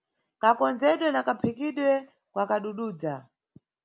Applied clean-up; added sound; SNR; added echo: none; none; none; none.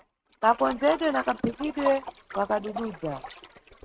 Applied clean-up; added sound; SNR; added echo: neural mask model RNNoise.